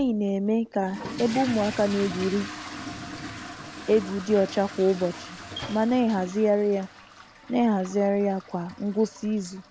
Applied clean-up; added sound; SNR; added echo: none; Fill (with liquid) / Toilet flush; 14 dB; none.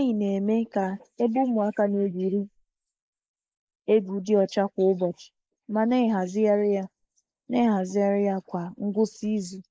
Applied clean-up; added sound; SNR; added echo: neural mask model Resemble Enhance denoiser.